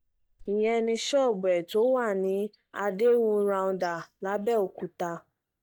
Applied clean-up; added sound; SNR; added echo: neural mask model DeepFilterNet 3.